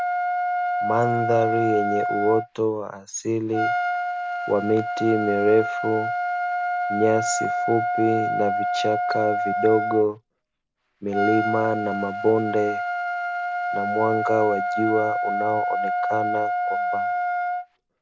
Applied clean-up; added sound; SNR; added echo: none; Trumpet; 0 dB; none.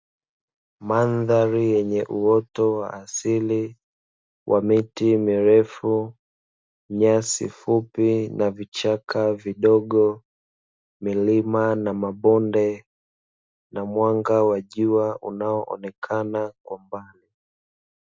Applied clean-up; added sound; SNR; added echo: none; none; none; none.